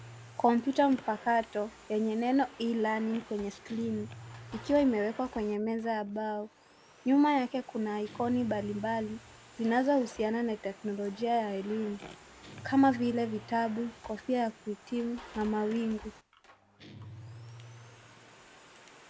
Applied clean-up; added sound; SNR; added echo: none; Domestic sounds, home sounds + Guitar; 18 dB; none.